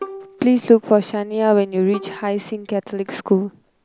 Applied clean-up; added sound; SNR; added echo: none; Bowed string instrument; 19 dB; none.